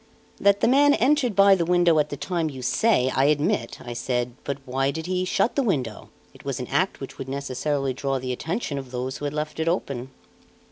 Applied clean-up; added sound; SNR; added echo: none; none; none; none.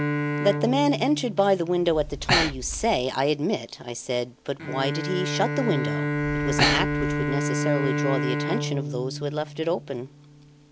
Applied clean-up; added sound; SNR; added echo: none; Breathing + Bowed string instrument; 1 dB; none.